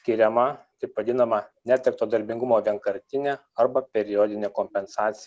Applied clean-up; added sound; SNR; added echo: none; none; none; none.